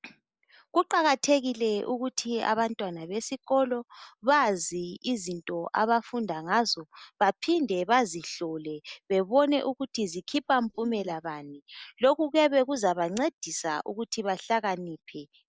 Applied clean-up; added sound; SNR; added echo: neural mask model Resemble Enhance denoiser.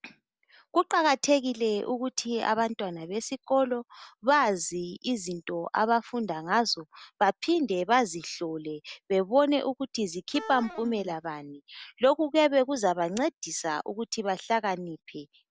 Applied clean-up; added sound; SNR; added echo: none; Wind instrument, woodwind instrument; 15 dB; none.